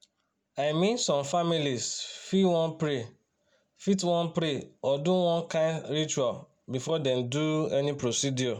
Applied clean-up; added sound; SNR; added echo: none; none; none; none.